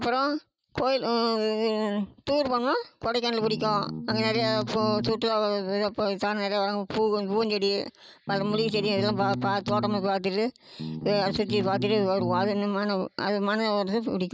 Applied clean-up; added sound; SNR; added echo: neural mask model RNNoise.